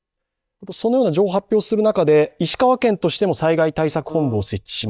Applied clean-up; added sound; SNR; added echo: neural mask model DeepFilterNet 3.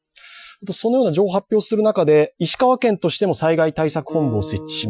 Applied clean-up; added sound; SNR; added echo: classical method Wiener filter.